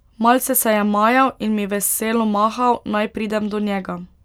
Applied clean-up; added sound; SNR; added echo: none; none; none; none.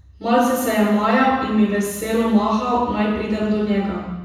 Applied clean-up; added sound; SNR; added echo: none; none; none; reverberation time 1.1 s.